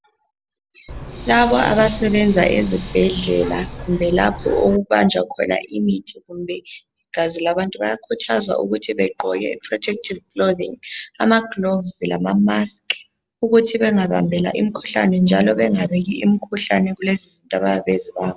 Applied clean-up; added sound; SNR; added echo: none; Hiss; 11 dB; none.